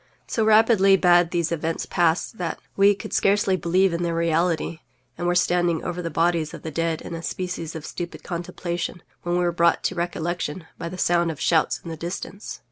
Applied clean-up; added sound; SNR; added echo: none; none; none; none.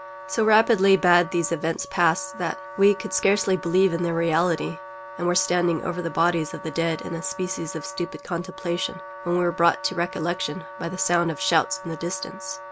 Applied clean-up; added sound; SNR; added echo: none; Wind instrument, woodwind instrument; 14 dB; none.